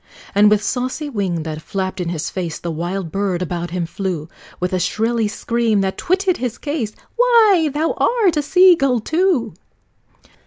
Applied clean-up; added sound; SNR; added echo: none; none; none; none.